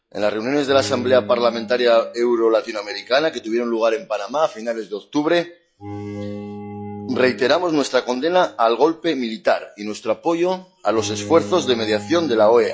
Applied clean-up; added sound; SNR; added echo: classical method log-MMSE.